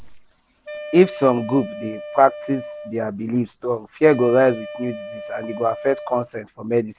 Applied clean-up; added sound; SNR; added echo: none; Wind instrument, woodwind instrument; 14 dB; none.